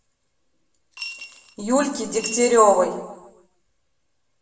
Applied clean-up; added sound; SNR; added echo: none; Coin (dropping) / Glass; 15 dB; reverberation time 0.8 s.